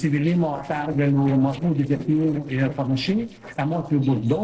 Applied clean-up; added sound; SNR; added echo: neural separator model SepFormer DNS4.